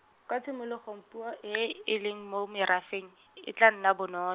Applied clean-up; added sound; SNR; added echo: none; none; none; none.